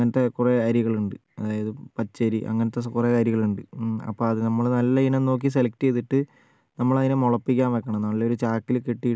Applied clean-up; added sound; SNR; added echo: none; none; none; none.